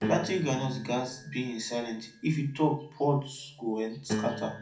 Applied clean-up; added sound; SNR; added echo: none; Piano; 8 dB; reverberation time 0.4 s.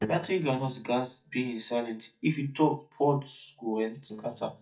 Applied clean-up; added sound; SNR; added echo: neural mask model DeepFilterNet 3.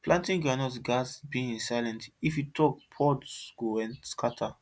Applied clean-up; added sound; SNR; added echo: none; none; none; none.